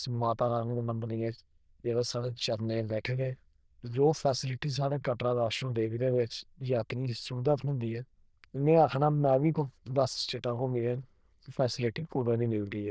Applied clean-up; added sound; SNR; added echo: neural diffusion model UNIVERSE++.